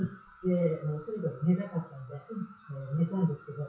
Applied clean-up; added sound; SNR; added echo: classical method WPE with log-MMSE.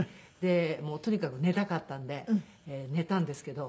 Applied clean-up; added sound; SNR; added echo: none; none; none; none.